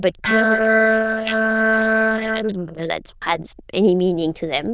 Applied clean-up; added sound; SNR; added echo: neural diffusion model UNIVERSE++.